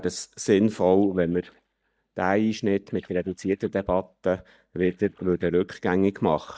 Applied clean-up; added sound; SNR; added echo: neural mask model DeepFilterNet 3.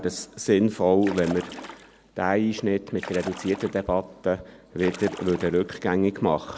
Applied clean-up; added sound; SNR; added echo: none; Splash, splatter; 15 dB; none.